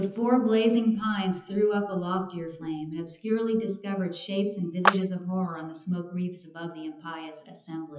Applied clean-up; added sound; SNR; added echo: classical method WPE with log-MMSE.